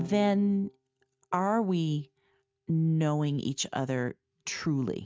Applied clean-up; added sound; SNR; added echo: neural mask model RNNoise.